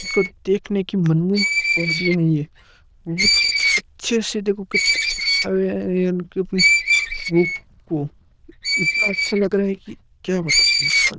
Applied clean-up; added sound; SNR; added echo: neural diffusion model UNIVERSE++.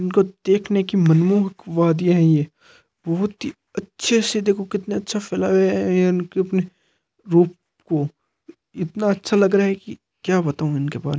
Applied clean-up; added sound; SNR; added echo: none; none; none; none.